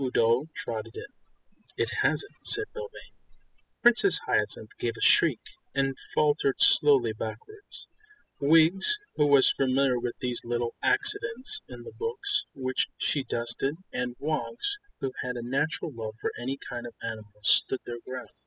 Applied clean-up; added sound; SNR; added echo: classical method spectral subtraction.